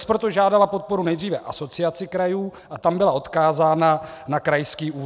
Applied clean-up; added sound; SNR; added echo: none; none; none; none.